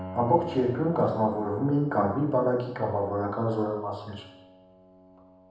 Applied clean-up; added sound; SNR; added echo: none; Piano; 17 dB; reverberation time 0.8 s.